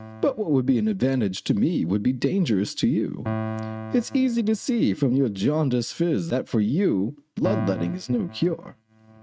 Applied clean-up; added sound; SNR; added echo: neural mask model RNNoise.